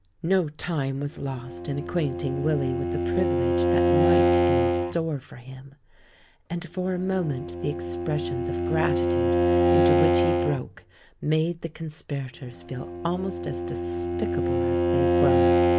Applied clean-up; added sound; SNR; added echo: none; Bowed string instrument; -5 dB; none.